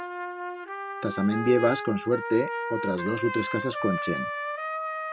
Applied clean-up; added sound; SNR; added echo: none; Trumpet; 5 dB; none.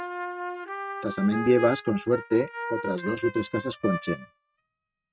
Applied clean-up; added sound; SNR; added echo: neural mask model RNNoise.